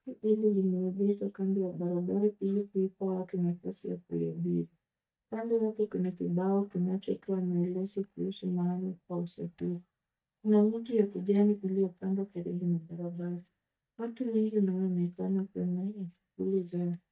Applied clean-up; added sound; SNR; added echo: neural mask model DeepFilterNet 3.